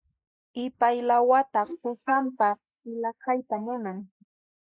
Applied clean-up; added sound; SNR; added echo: neural mask model Resemble Enhance denoiser.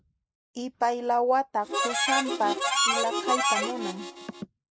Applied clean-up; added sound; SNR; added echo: none; Harmonica; -2 dB; none.